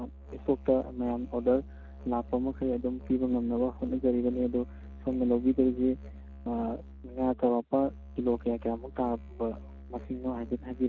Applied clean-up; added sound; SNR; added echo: none; Musical instrument; 15 dB; none.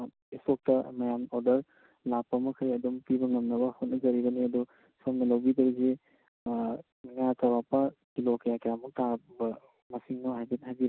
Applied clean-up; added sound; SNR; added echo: none; none; none; none.